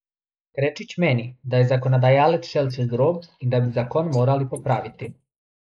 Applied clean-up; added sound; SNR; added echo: neural mask model Resemble Enhance denoiser.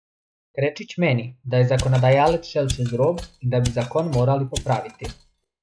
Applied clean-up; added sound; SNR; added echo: classical method log-MMSE.